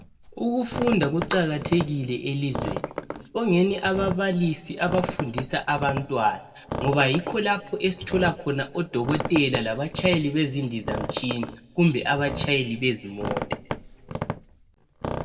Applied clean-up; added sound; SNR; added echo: none; Squeak; 9 dB; reverberation time 0.9 s.